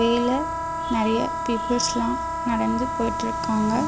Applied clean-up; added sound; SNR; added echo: none; Wind instrument, woodwind instrument; 3 dB; none.